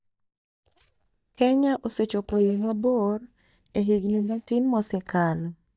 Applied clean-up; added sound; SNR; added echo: neural mask model DeepFilterNet 3.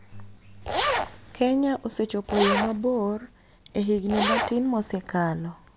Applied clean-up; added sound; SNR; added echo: none; Zipper (clothing); 2 dB; none.